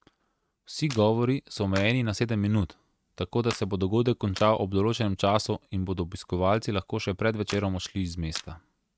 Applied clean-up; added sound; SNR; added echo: neural mask model RNNoise.